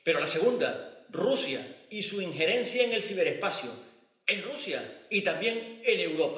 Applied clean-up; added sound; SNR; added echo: none; none; none; reverberation time 0.9 s.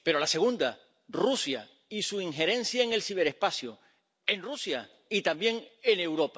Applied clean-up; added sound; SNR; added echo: none; none; none; none.